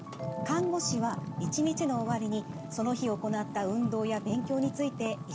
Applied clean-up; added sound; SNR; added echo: none; Fire; 7 dB; none.